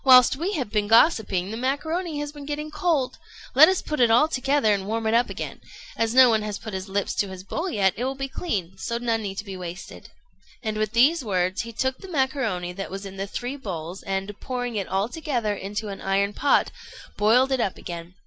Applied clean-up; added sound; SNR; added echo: none; none; none; none.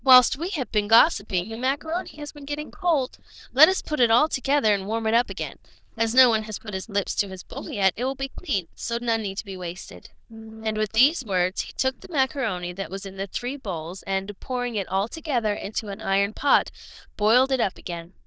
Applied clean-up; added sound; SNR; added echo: neural diffusion model UNIVERSE++.